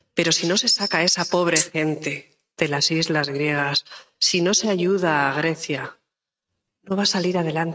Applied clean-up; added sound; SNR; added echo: neural mask model RNNoise.